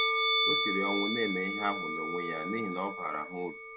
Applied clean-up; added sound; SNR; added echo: none; Musical instrument; -3 dB; none.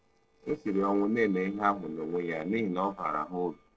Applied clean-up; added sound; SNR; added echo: neural separator model SepFormer DNS4.